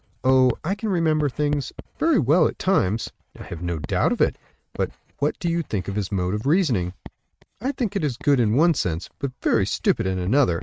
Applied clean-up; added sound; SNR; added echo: neural mask model RNNoise.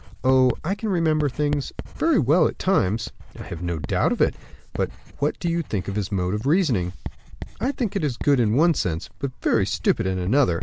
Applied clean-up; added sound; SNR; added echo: none; Writing; 13 dB; none.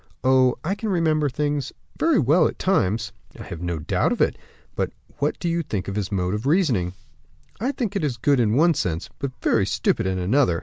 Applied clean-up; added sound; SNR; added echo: none; none; none; none.